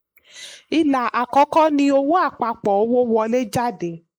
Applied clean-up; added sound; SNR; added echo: neural mask model Resemble Enhance denoiser.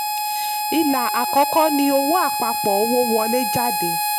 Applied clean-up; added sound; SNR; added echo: none; Harmonica; 1 dB; none.